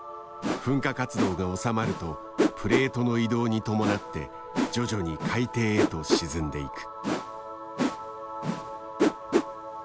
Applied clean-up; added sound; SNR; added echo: none; Whoosh, swoosh, swish; 1 dB; none.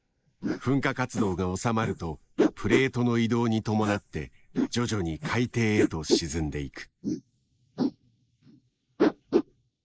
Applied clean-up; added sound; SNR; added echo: neural mask model Resemble Enhance denoiser.